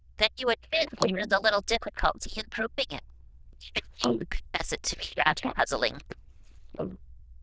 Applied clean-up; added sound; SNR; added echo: neural diffusion model UNIVERSE++.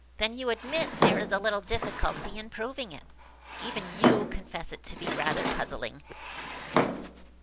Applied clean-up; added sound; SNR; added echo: none; Drawer open or close; -1 dB; none.